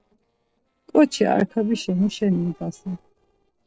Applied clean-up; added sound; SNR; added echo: neural separator model SepFormer DNS4.